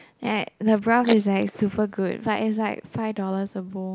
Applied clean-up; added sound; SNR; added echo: neural mask model Resemble Enhance denoiser.